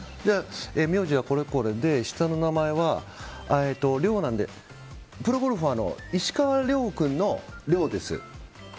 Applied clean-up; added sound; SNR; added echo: none; none; none; none.